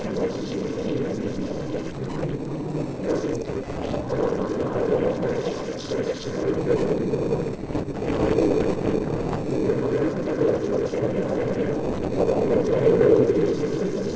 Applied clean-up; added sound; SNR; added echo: neural separator model SepFormer DNS4.